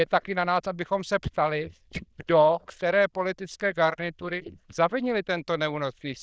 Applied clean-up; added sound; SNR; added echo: neural diffusion model UNIVERSE++.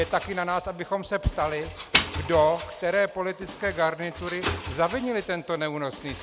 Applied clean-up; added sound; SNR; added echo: none; Engine; 5 dB; none.